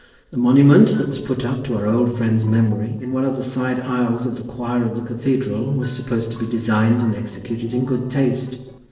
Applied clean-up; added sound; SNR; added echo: neural separator model SepFormer DNS4.